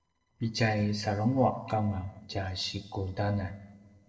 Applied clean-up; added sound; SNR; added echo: neural separator model SepFormer DNS4.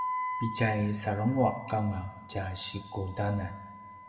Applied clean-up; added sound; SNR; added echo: none; Wind instrument, woodwind instrument; 9 dB; reverberation time 1.2 s.